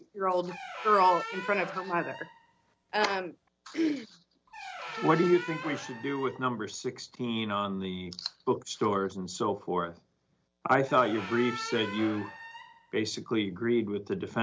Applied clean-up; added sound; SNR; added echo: none; Squeak; 12 dB; none.